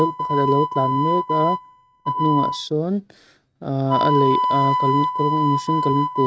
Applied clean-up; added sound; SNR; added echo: neural mask model RNNoise.